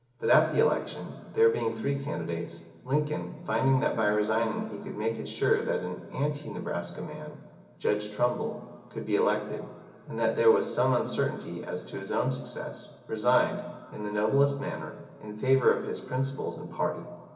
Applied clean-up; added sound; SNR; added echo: none; none; none; reverberation time 2.5 s.